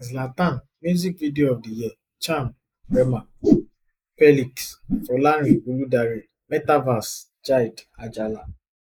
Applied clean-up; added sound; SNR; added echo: neural mask model Resemble Enhance denoiser.